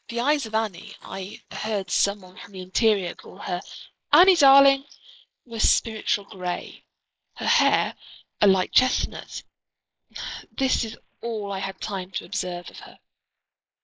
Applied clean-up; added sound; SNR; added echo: neural mask model Resemble Enhance denoiser.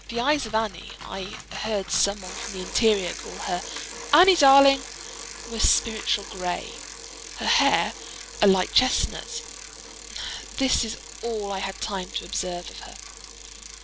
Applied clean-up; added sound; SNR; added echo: none; Bicycle; 13 dB; none.